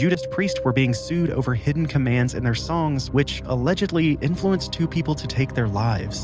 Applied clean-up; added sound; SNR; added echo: none; none; none; none.